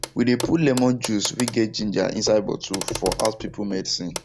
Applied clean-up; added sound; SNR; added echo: none; Clock; 9 dB; none.